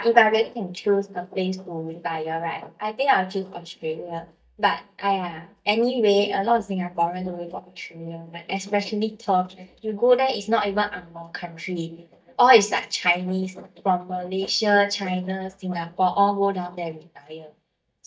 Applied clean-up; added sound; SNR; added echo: neural mask model DeepFilterNet 3.